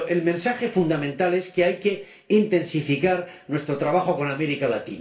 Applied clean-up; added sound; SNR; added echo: none; none; none; reverberation time 0.3 s.